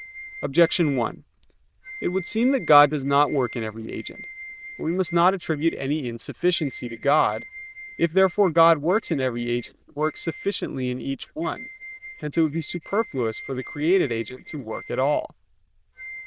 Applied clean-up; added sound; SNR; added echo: neural diffusion model UNIVERSE++.